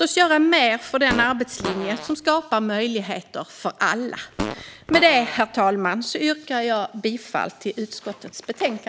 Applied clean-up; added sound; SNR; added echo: none; Fart; 10 dB; none.